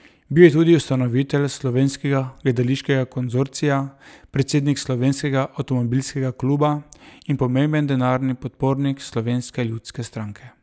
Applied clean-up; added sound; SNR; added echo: none; none; none; none.